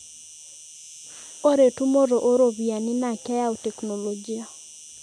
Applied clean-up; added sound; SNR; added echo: none; Insect; 19 dB; none.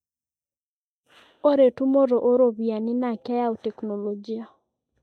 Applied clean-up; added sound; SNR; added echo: neural mask model DeepFilterNet 3.